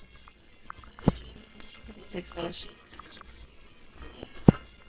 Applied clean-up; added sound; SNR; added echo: neural separator model SepFormer WHAMR!.